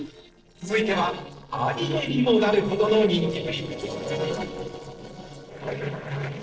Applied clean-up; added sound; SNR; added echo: neural separator model SepFormer DNS4.